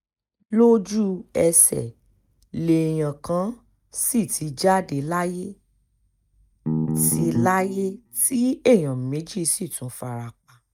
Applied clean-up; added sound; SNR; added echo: neural mask model DeepFilterNet 3.